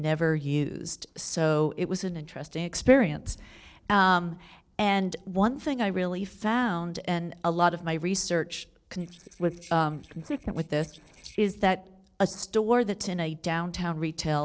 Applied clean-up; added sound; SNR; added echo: neural separator model SepFormer DNS4.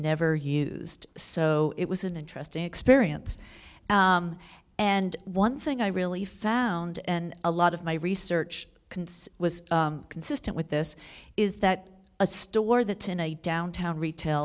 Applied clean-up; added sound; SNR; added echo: none; none; none; none.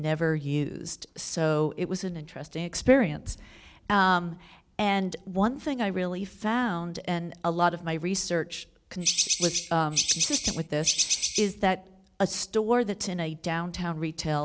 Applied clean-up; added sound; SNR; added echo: none; Bird; -1 dB; none.